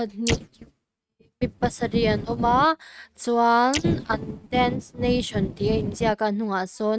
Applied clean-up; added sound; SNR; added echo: neural mask model RNNoise.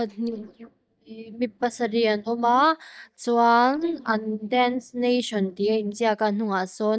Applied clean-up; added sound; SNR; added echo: neural mask model DeepFilterNet 3.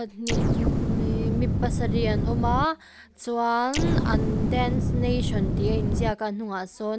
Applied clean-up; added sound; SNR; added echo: none; Explosion; -5 dB; none.